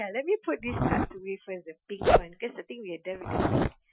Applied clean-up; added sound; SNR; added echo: classical method Wiener filter.